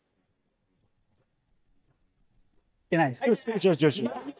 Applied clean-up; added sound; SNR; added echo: neural mask model DeepFilterNet 3.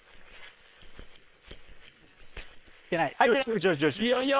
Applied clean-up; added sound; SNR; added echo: neural separator model SepFormer WHAM!.